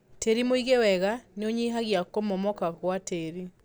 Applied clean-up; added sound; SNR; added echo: none; none; none; none.